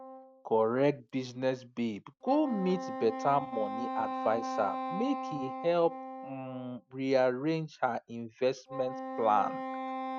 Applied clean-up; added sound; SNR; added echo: neural mask model RNNoise.